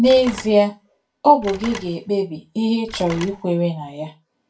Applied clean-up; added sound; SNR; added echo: none; Telephone; 18 dB; reverberation time 0.2 s.